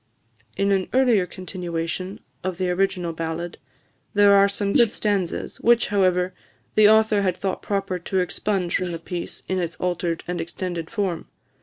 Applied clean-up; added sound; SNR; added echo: neural mask model Resemble Enhance denoiser.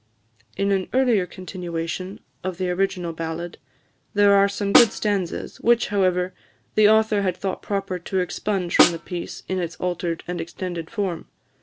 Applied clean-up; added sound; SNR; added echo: none; Snare drum; -1 dB; none.